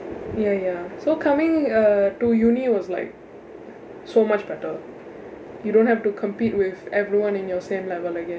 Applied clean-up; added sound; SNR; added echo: none; none; none; none.